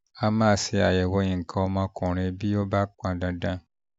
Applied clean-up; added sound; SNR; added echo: none; none; none; none.